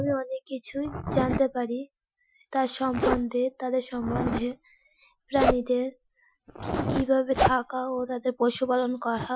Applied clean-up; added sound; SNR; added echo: classical method Wiener filter.